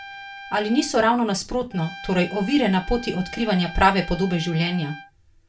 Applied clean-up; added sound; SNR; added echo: none; Trumpet; 16 dB; reverberation time 0.2 s.